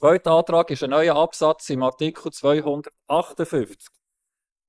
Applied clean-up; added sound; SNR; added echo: neural mask model Resemble Enhance denoiser.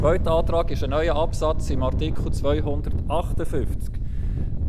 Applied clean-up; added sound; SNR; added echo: none; Thunder; -4 dB; none.